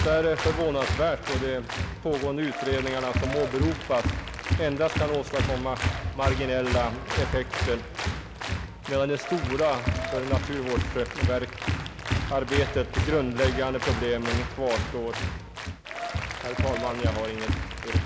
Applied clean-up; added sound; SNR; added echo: none; Applause; 1 dB; none.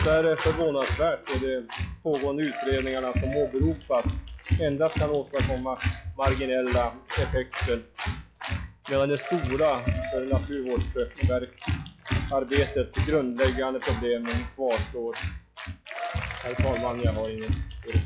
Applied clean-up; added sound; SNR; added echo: classical method log-MMSE.